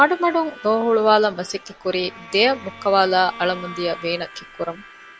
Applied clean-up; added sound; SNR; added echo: none; Harmonica + Bowed string instrument; 19 dB; none.